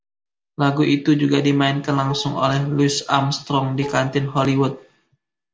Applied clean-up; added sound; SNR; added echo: none; Dishes, pots, and pans; 18 dB; none.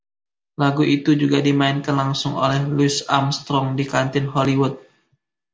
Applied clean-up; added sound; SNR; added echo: none; none; none; none.